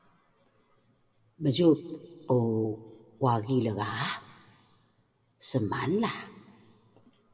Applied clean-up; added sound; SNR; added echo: none; none; none; reverberation time 1.3 s.